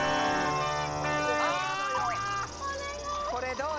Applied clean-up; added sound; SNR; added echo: none; Organ; -1 dB; none.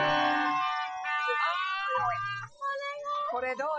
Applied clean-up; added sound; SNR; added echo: classical method Wiener filter.